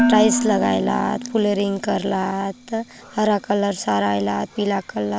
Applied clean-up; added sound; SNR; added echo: none; Dishes, pots, and pans; 6 dB; none.